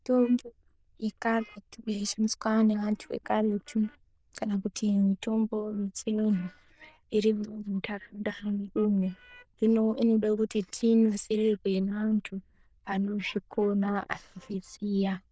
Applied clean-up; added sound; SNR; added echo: neural diffusion model UNIVERSE++.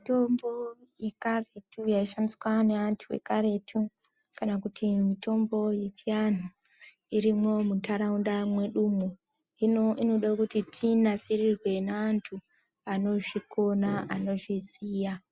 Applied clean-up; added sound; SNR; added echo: none; none; none; none.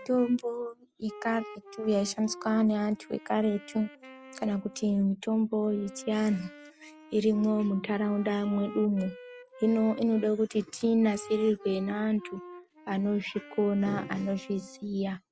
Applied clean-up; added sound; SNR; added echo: none; Wind instrument, woodwind instrument; 19 dB; none.